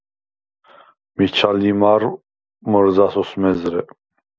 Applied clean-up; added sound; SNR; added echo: none; none; none; none.